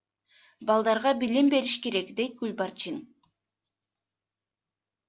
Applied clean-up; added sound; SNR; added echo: none; none; none; none.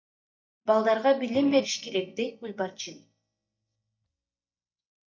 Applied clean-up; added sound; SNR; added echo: neural mask model DeepFilterNet 3.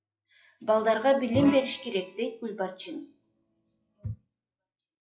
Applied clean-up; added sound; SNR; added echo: classical method WPE with log-MMSE.